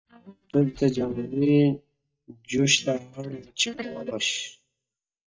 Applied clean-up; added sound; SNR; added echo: neural mask model DeepFilterNet 3.